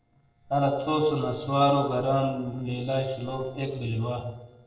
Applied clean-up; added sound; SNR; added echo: neural separator model SepFormer DNS4.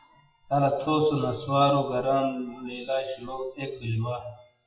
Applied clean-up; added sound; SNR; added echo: classical method WPE with log-MMSE.